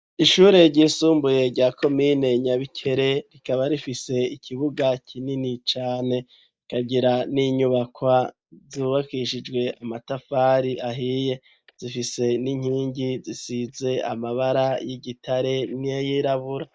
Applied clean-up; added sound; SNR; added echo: neural mask model DeepFilterNet 3.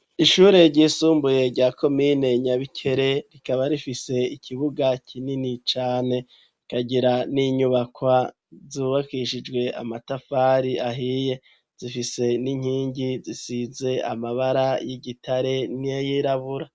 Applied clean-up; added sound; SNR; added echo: none; none; none; none.